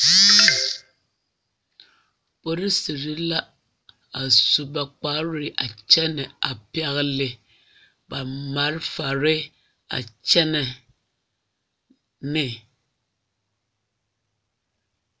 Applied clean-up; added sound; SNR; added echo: none; none; none; none.